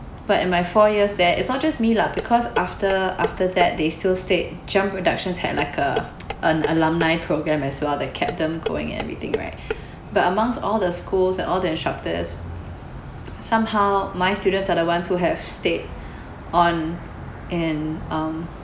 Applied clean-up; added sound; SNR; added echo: none; Dishes, pots, and pans; 10 dB; none.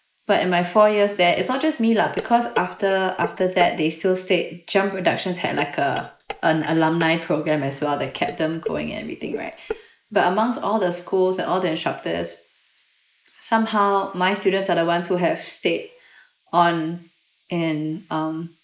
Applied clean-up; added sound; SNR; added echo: neural mask model Resemble Enhance denoiser.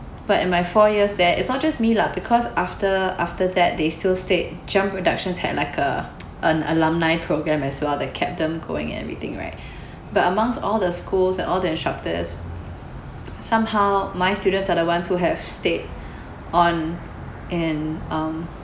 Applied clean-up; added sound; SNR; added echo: none; none; none; none.